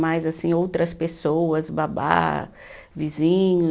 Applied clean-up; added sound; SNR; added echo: none; none; none; none.